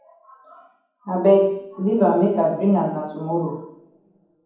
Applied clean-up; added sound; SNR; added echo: none; none; none; reverberation time 1.2 s.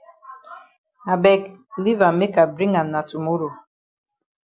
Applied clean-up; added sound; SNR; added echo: none; none; none; none.